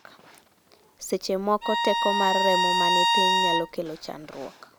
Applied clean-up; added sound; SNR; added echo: none; Bowed string instrument; -4 dB; none.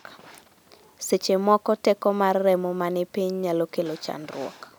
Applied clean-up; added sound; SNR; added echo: none; none; none; none.